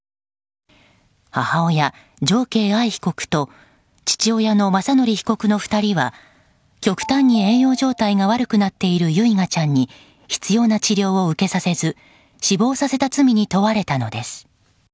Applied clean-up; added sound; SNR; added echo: none; Telephone; 18 dB; none.